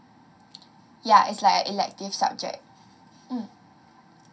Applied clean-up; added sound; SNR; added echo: none; none; none; reverberation time 0.3 s.